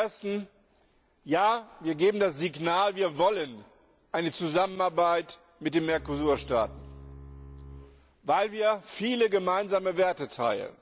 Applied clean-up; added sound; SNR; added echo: none; Bowed string instrument; 17 dB; none.